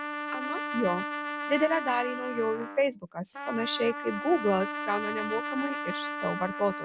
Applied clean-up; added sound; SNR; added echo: none; Trumpet; 5 dB; none.